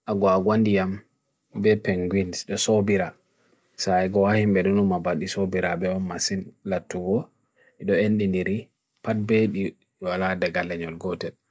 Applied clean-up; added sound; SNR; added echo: none; none; none; none.